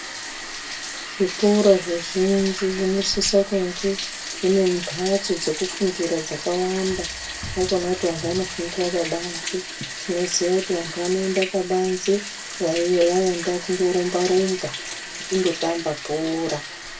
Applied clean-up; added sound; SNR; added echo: none; Bathtub (filling or washing); 9 dB; reverberation time 0.2 s.